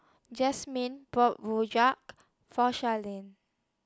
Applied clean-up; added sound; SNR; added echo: none; none; none; none.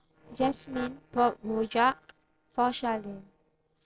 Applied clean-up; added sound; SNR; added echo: neural separator model SepFormer DNS4.